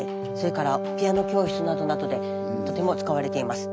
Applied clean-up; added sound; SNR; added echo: none; Wind instrument, woodwind instrument; 2 dB; none.